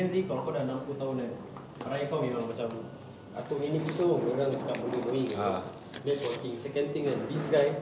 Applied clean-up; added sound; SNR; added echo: none; none; none; none.